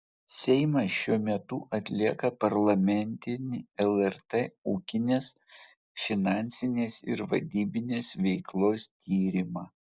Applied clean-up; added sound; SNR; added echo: none; none; none; none.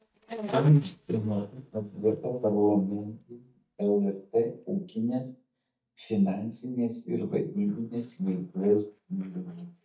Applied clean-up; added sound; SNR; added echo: neural mask model DeepFilterNet 3.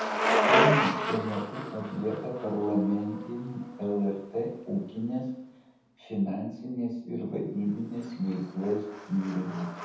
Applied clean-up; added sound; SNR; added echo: none; Bicycle; 1 dB; reverberation time 0.9 s.